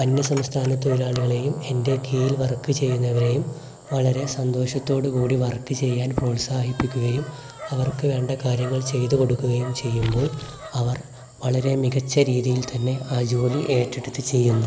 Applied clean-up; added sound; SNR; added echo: none; Dog; 18 dB; none.